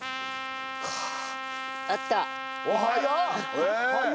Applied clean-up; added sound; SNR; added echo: none; Trumpet; 6 dB; none.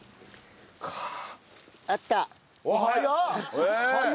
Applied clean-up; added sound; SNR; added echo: none; none; none; none.